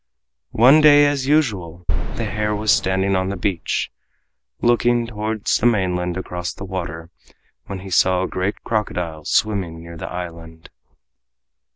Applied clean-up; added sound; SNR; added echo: none; Boom; 2 dB; none.